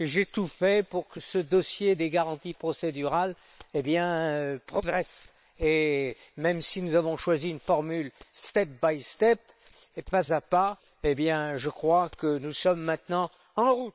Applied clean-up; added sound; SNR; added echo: neural separator model SepFormer WHAM!.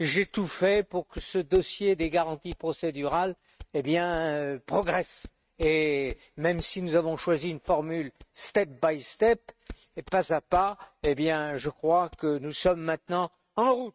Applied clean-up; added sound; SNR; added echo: neural mask model RNNoise.